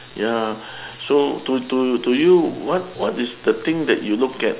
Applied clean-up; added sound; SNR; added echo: none; none; none; none.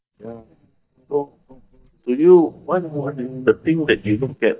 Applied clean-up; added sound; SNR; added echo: neural mask model DeepFilterNet 3.